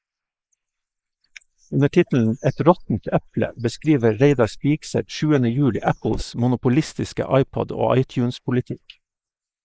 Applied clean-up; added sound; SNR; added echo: neural mask model Resemble Enhance denoiser.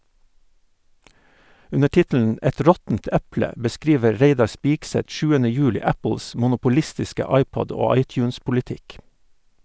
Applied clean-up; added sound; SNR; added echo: none; none; none; none.